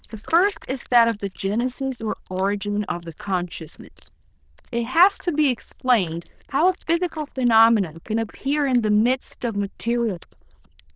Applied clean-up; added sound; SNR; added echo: neural diffusion model UNIVERSE++.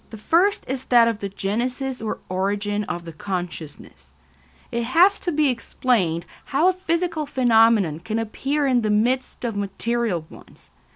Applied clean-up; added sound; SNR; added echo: none; none; none; none.